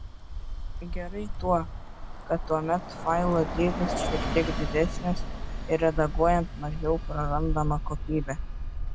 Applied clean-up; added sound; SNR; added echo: none; Bus; 2 dB; none.